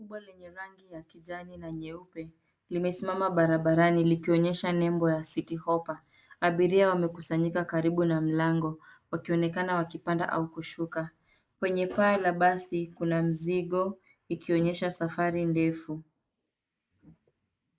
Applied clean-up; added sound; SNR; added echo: neural mask model Resemble Enhance denoiser.